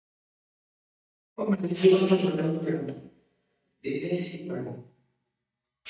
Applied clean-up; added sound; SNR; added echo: neural mask model DeepFilterNet 3.